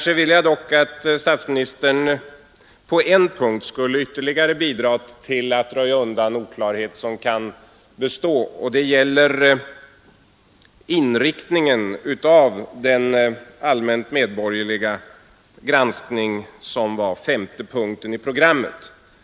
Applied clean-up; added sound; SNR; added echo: none; none; none; none.